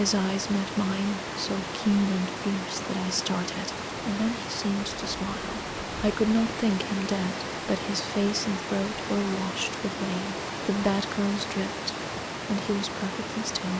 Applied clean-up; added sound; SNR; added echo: none; Water; 5 dB; none.